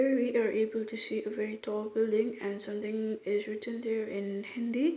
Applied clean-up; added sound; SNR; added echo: none; none; none; none.